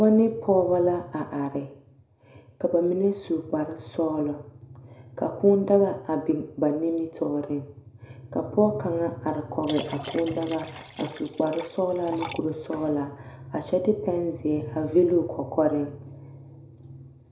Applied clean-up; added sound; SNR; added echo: none; Liquid; 14 dB; reverberation time 0.5 s.